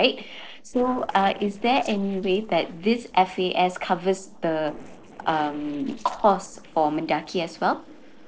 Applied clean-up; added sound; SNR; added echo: neural separator model SepFormer DNS4.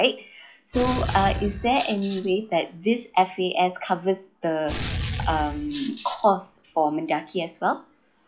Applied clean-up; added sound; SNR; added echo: classical method log-MMSE.